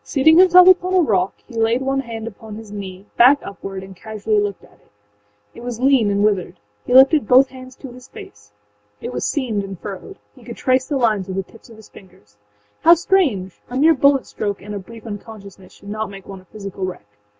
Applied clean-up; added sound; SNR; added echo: none; none; none; none.